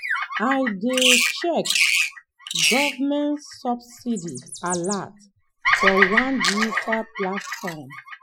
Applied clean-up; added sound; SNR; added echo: classical method Wiener filter.